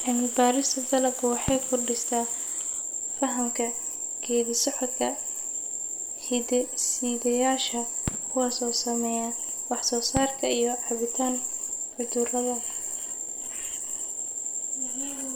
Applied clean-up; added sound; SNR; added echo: none; Fireworks; 14 dB; none.